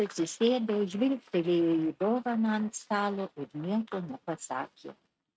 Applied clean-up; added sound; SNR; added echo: neural mask model RNNoise.